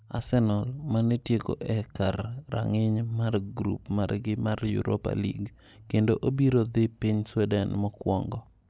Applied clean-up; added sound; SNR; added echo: none; none; none; none.